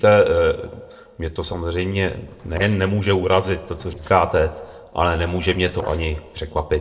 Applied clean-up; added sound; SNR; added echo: neural separator model SepFormer DNS4.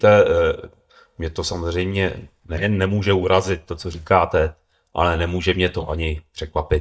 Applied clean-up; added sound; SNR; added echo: neural mask model DeepFilterNet 3.